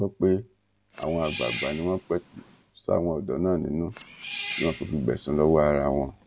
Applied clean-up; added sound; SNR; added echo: none; Cat; 13 dB; none.